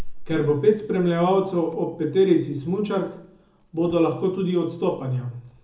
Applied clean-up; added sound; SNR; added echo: none; Cricket; 15 dB; reverberation time 0.6 s.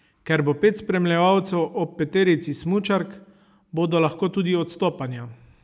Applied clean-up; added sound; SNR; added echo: none; none; none; none.